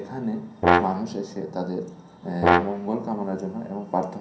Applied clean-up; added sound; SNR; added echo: none; Brass instrument; -5 dB; reverberation time 0.6 s.